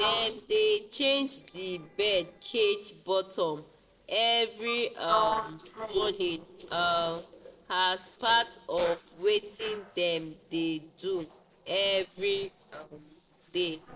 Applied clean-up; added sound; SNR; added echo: neural separator model SepFormer DNS4.